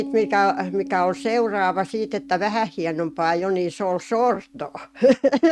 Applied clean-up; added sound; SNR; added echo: neural mask model RNNoise.